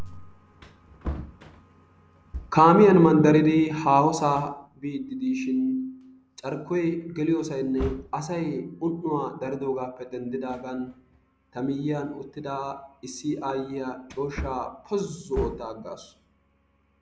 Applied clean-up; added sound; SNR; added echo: none; Wood; 17 dB; none.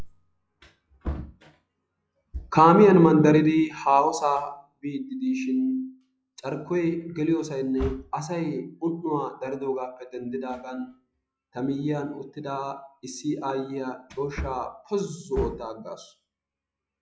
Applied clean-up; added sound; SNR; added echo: classical method log-MMSE.